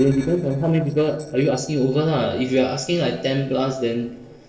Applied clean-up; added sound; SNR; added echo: neural separator model SepFormer DNS4.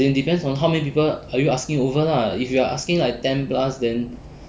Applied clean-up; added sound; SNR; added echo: none; none; none; none.